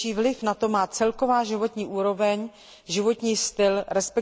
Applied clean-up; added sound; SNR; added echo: none; none; none; none.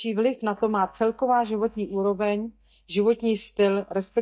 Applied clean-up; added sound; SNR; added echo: neural mask model DeepFilterNet 3.